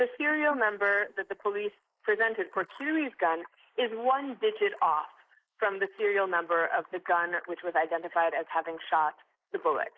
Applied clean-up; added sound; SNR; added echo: neural mask model Resemble Enhance denoiser.